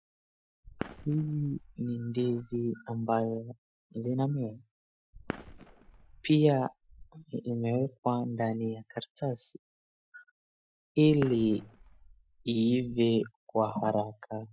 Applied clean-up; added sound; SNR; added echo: classical method Wiener filter.